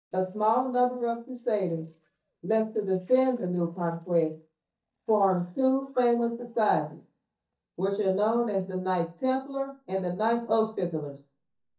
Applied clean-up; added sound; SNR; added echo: neural mask model DeepFilterNet 3.